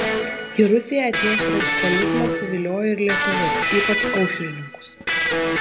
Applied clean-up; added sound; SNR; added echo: none; Electric guitar; 0 dB; none.